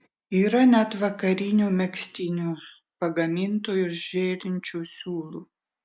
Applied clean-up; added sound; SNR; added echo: none; none; none; none.